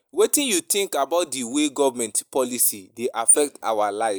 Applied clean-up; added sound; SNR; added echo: neural mask model Resemble Enhance denoiser.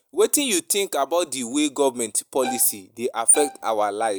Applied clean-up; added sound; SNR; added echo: none; Bowed string instrument; 10 dB; none.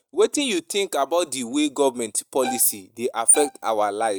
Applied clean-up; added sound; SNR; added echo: neural mask model RNNoise.